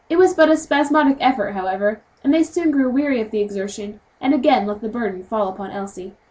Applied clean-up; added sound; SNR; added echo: none; none; none; none.